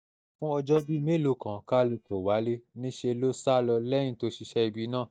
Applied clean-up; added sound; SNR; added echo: neural mask model DeepFilterNet 3.